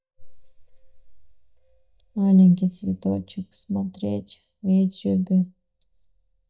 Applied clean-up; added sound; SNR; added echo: neural mask model DeepFilterNet 3.